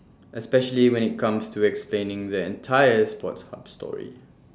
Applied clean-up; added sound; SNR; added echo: none; none; none; none.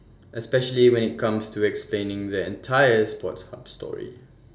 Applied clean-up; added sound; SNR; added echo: none; none; none; reverberation time 0.2 s.